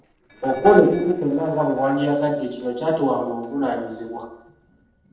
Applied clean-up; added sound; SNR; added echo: neural separator model SepFormer DNS4.